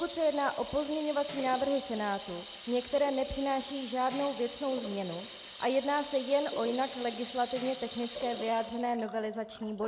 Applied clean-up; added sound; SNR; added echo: none; Tambourine + Sink (filling or washing) / Water tap, faucet; 7 dB; none.